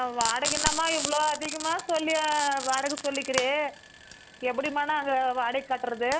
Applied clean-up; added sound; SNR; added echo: none; Frying (food); 7 dB; none.